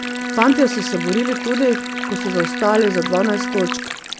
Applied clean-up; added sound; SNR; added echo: none; Stream + Bowed string instrument; 5 dB; none.